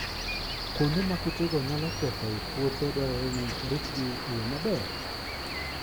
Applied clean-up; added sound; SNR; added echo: none; Cricket; 2 dB; none.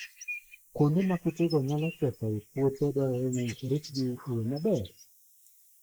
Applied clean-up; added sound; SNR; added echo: neural mask model Resemble Enhance denoiser.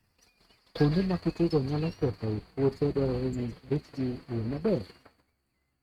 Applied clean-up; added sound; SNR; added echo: neural mask model RNNoise.